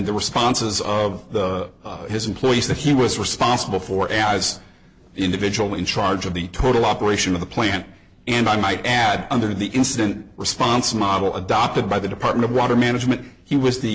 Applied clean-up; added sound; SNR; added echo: none; none; none; none.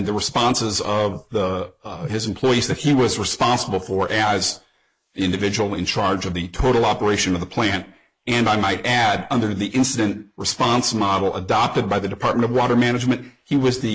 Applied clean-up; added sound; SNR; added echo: neural mask model Resemble Enhance denoiser.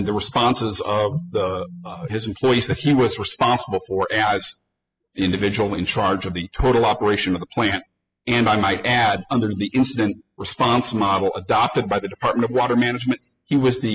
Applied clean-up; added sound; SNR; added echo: classical method spectral subtraction.